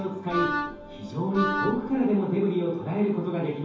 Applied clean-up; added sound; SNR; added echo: none; Wind instrument, woodwind instrument; 5 dB; reverberation time 0.9 s.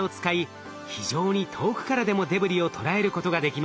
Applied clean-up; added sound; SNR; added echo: none; none; none; none.